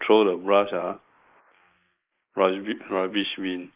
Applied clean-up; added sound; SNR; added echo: neural mask model Resemble Enhance denoiser.